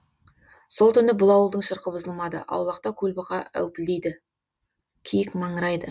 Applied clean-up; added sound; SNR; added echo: none; none; none; none.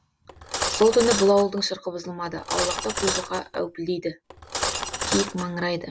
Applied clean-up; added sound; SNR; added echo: none; Cutlery, silverware; 4 dB; none.